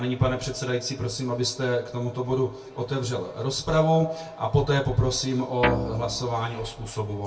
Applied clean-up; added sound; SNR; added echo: none; Guitar; 4 dB; reverberation time 0.2 s.